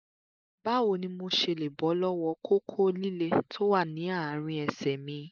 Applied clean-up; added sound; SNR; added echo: neural mask model Resemble Enhance denoiser.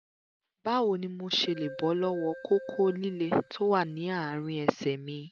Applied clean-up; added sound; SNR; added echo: none; Keyboard (musical); 16 dB; none.